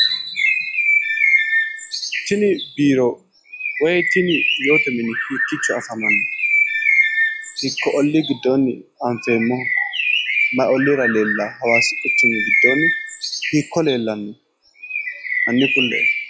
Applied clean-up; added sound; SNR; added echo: classical method log-MMSE.